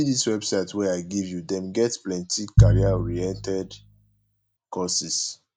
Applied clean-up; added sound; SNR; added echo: none; Piano; -5 dB; none.